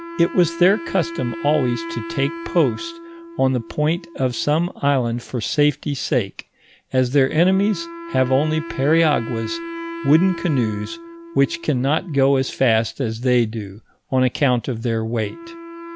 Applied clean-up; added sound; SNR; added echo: none; Wind instrument, woodwind instrument; 13 dB; none.